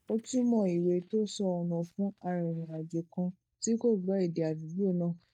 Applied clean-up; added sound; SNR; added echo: neural mask model DeepFilterNet 3.